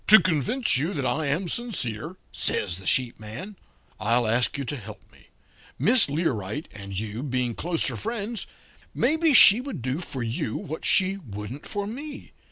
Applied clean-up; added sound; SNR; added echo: none; none; none; none.